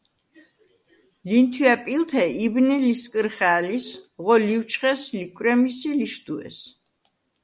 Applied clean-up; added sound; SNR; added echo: none; none; none; none.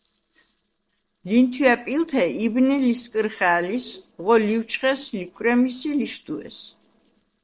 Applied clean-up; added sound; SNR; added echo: neural separator model SepFormer DNS4.